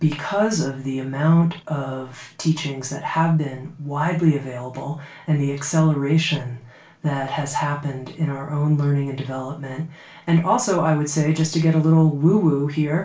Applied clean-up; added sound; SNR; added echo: none; none; none; reverberation time 0.2 s.